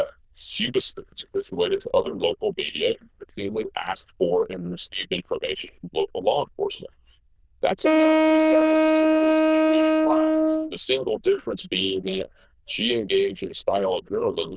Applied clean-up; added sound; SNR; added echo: neural diffusion model UNIVERSE++.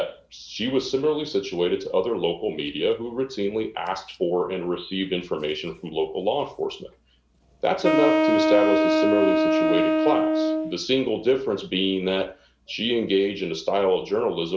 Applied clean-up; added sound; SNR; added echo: none; Wind instrument, woodwind instrument; -4 dB; none.